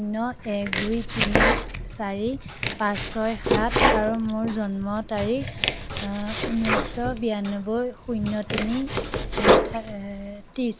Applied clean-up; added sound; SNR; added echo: none; Domestic sounds, home sounds; -1 dB; none.